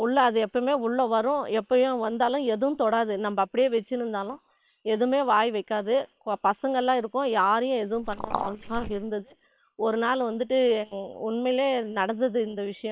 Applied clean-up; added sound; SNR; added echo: neural separator model SepFormer WHAM!.